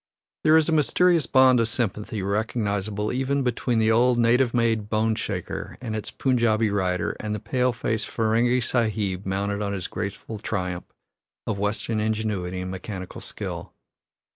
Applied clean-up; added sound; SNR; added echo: none; none; none; none.